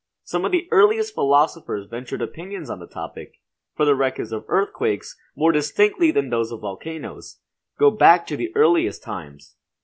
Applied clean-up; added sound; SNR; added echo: none; none; none; none.